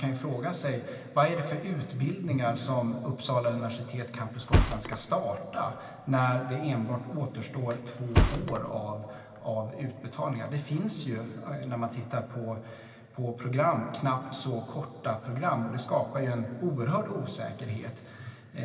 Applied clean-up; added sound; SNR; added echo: none; Thump, thud; 0 dB; reverberation time 2.6 s.